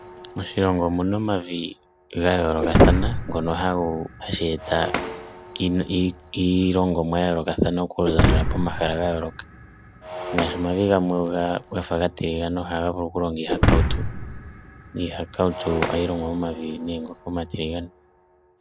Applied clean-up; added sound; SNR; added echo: none; Shatter; 4 dB; none.